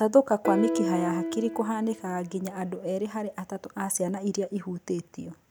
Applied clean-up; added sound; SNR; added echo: none; Piano; 4 dB; none.